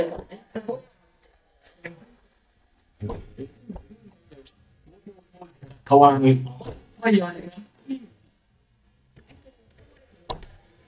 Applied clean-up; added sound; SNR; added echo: neural mask model DeepFilterNet 3.